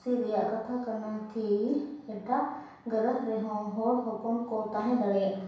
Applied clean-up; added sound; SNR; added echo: none; none; none; reverberation time 0.7 s.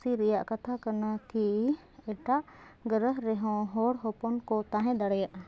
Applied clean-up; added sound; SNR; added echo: none; none; none; none.